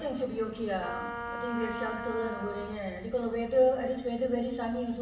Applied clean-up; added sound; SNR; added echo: none; Wind instrument, woodwind instrument; 8 dB; reverberation time 0.9 s.